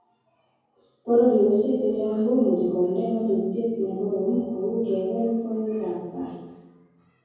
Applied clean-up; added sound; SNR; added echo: none; none; none; reverberation time 1.3 s.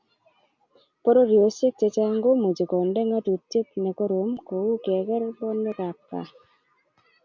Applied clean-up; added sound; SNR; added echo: none; none; none; none.